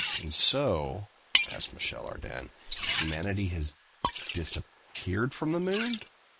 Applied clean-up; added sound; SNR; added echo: neural mask model Resemble Enhance denoiser.